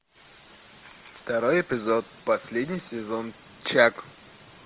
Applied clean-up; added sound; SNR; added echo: none; none; none; none.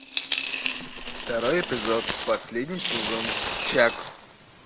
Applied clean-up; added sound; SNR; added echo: none; Coin (dropping); 3 dB; none.